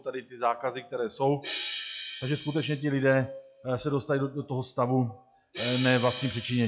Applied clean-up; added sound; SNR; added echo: classical method log-MMSE.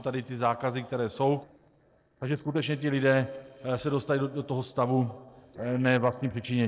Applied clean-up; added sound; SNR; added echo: neural separator model SepFormer DNS4.